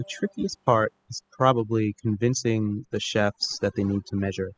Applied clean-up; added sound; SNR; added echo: classical method spectral subtraction.